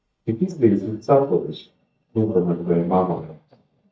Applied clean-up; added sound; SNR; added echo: neural mask model DeepFilterNet 3.